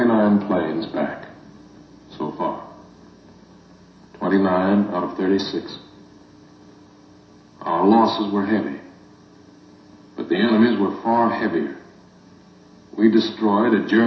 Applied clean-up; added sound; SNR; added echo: none; none; none; reverberation time 0.7 s.